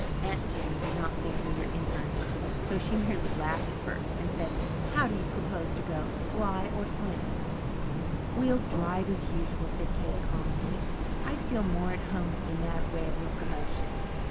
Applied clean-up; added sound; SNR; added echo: none; Train; -5 dB; none.